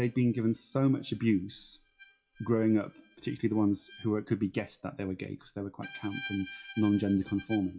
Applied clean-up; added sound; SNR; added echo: classical method WPE with log-MMSE.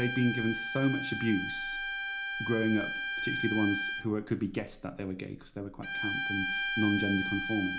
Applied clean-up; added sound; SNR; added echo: none; Bowed string instrument; 3 dB; reverberation time 0.4 s.